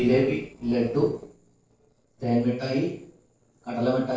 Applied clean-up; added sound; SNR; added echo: neural separator model SepFormer DNS4.